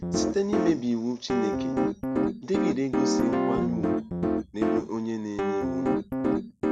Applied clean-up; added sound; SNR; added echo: none; Piano; -4 dB; none.